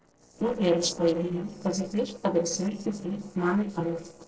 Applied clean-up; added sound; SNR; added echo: neural separator model SepFormer DNS4.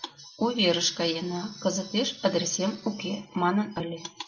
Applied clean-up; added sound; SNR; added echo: none; none; none; none.